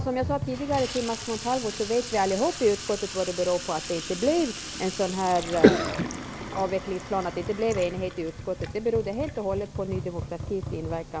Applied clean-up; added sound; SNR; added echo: none; Sink (filling or washing) / Water tap, faucet; 9 dB; none.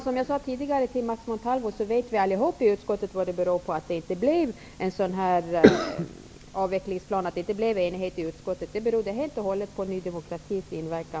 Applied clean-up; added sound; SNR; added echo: none; none; none; none.